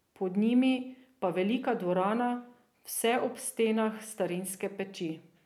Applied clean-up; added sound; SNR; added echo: none; none; none; none.